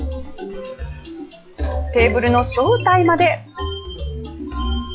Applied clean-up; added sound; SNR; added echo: classical method log-MMSE.